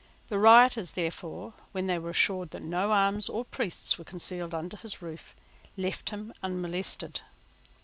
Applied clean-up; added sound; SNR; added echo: none; none; none; none.